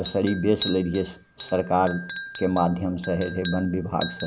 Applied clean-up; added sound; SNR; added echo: none; Chink, clink; 11 dB; none.